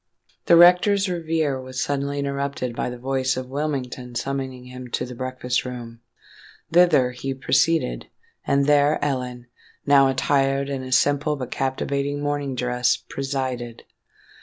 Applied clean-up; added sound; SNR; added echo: none; none; none; none.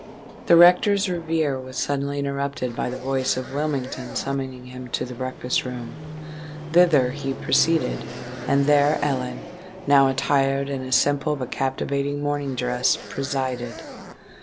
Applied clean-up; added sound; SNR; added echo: none; Zipper (clothing) + Fixed-wing aircraft, airplane; 13 dB; none.